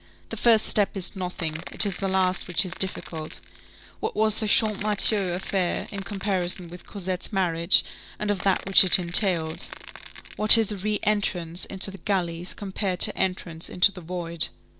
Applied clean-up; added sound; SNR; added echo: none; Crackle / Crushing; 15 dB; none.